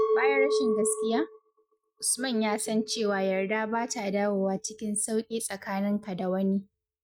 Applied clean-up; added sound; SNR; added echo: neural mask model RNNoise.